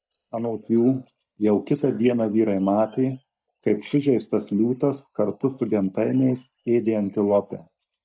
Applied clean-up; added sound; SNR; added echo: neural mask model DeepFilterNet 3.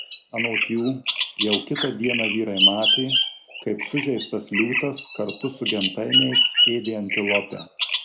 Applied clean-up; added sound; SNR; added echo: none; Bird vocalization, bird call, bird song; -3 dB; none.